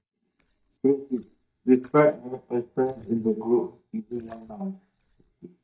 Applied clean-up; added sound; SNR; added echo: neural mask model DeepFilterNet 3.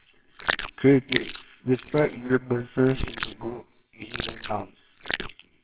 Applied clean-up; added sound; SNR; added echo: neural separator model SepFormer WHAMR!.